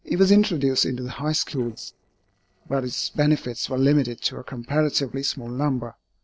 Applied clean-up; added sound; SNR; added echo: neural separator model SepFormer DNS4.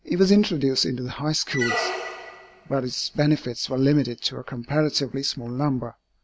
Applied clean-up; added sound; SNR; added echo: none; Squeak; 7 dB; none.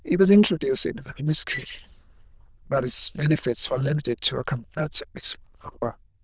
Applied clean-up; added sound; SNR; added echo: neural diffusion model UNIVERSE++.